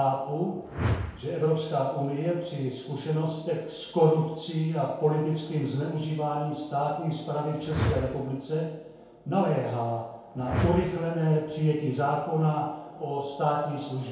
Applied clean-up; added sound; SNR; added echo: none; Whoosh, swoosh, swish; 6 dB; reverberation time 0.9 s.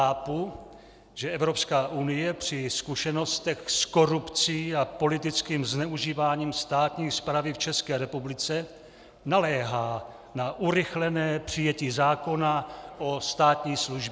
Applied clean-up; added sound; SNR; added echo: none; none; none; none.